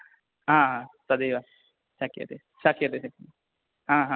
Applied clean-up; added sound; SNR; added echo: none; none; none; none.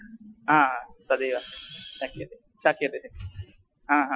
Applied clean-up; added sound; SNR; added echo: classical method Wiener filter.